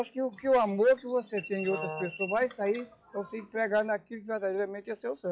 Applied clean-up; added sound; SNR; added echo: classical method log-MMSE.